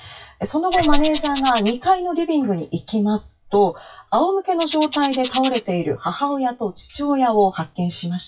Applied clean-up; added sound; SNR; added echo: classical method WPE with log-MMSE.